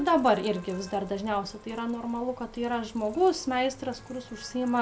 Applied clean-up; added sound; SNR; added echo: none; none; none; none.